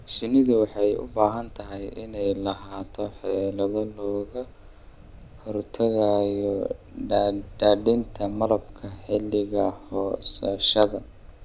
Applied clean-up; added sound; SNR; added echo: none; Ocean; 20 dB; none.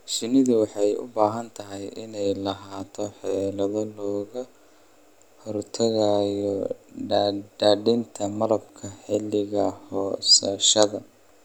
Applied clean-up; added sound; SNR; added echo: none; none; none; none.